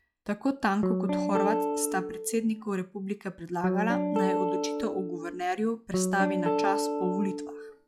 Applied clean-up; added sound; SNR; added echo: classical method log-MMSE.